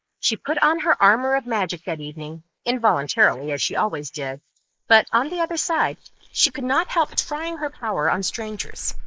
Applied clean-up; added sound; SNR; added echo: neural mask model Resemble Enhance denoiser.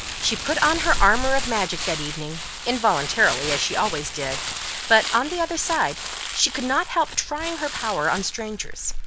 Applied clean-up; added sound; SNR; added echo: none; Crumpling, crinkling; 5 dB; none.